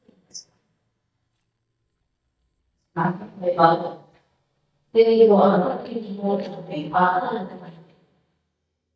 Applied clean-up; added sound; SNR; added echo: neural mask model DeepFilterNet 3.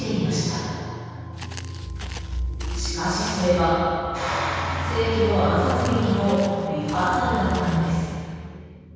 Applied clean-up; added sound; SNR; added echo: none; Walk, footsteps; 18 dB; reverberation time 2.2 s.